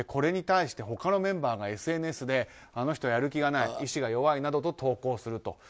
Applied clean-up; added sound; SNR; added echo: none; Burping, eructation; 10 dB; none.